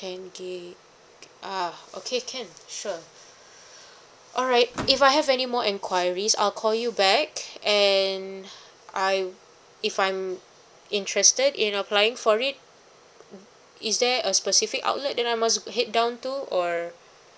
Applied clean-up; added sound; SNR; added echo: none; Slam / Microwave oven; 11 dB; none.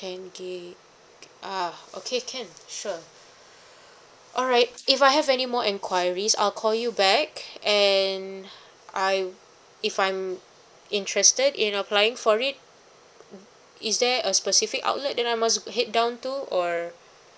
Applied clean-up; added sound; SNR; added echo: neural mask model Resemble Enhance denoiser.